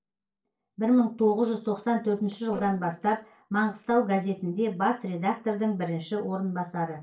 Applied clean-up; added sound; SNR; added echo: neural separator model SepFormer DNS4.